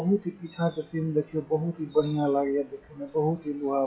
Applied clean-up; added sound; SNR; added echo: classical method WPE with log-MMSE.